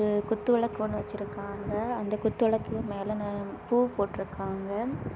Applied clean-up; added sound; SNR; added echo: none; none; none; none.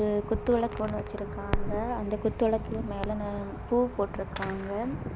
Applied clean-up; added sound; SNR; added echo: none; Fireworks + Crackle; 7 dB; none.